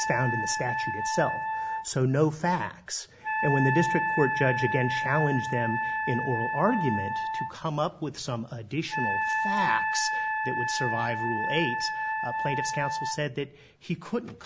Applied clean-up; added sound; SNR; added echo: none; Wind instrument, woodwind instrument; 1 dB; none.